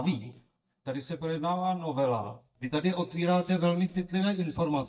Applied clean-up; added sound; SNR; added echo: neural mask model DeepFilterNet 3.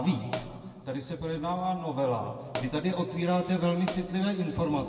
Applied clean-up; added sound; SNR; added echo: none; Hi-hat; 9 dB; reverberation time 2.0 s.